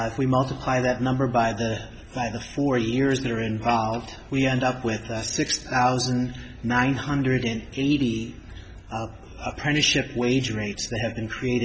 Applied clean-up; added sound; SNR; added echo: none; none; none; none.